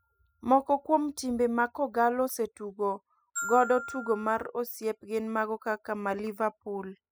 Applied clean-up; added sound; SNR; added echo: classical method spectral subtraction.